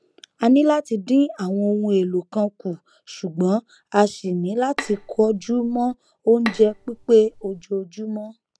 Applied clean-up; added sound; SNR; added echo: none; Bowed string instrument; 15 dB; none.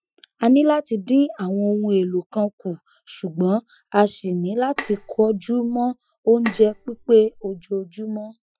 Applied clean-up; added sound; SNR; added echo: classical method Wiener filter.